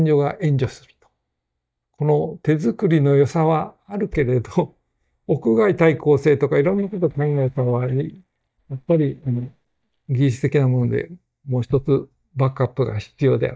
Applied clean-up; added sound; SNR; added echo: neural mask model DeepFilterNet 3.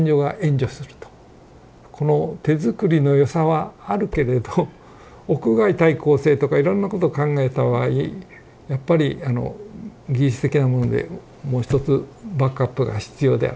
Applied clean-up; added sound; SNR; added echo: none; none; none; none.